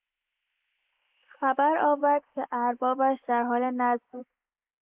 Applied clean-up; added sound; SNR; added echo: neural mask model Resemble Enhance denoiser.